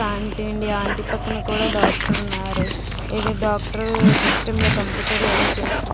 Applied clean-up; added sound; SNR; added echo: none; Dog; -4 dB; none.